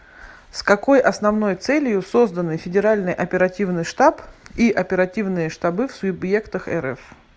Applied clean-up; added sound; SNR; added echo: none; none; none; none.